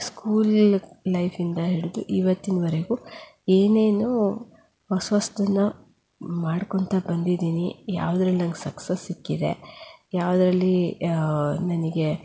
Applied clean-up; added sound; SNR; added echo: none; none; none; none.